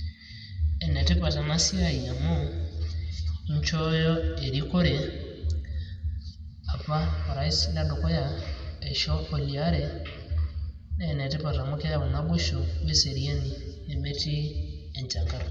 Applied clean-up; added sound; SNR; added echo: none; none; none; reverberation time 1.9 s.